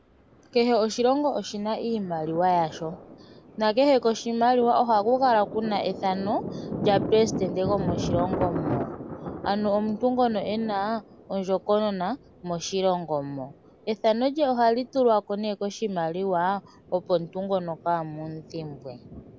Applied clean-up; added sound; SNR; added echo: none; Thunder; 11 dB; none.